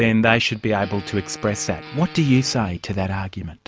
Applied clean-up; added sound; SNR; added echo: none; Glass + Wind instrument, woodwind instrument; 19 dB; none.